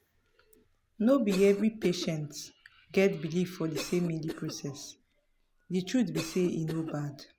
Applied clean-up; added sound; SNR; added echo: none; Cough; 15 dB; none.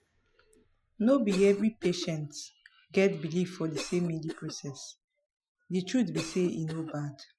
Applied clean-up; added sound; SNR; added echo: classical method Wiener filter.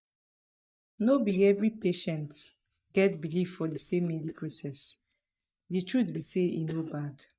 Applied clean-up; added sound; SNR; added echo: neural mask model DeepFilterNet 3.